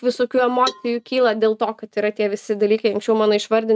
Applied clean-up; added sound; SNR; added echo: neural mask model RNNoise.